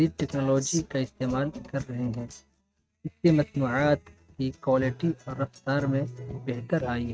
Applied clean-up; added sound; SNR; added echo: neural mask model RNNoise.